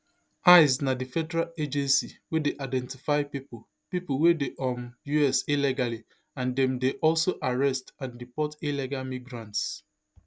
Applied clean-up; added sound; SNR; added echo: none; none; none; none.